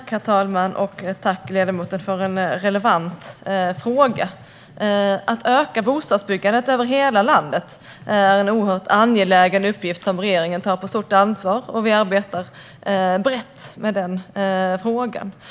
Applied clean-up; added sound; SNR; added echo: none; none; none; none.